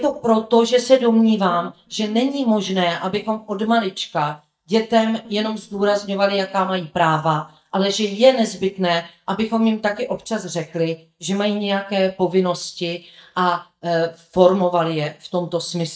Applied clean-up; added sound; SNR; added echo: neural mask model DeepFilterNet 3.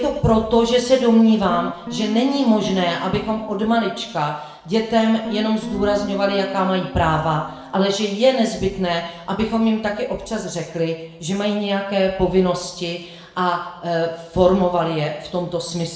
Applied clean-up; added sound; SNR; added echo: none; Guitar; 12 dB; reverberation time 0.8 s.